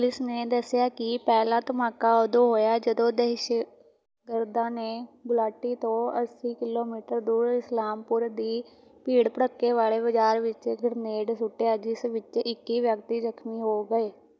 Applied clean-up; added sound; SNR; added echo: none; none; none; none.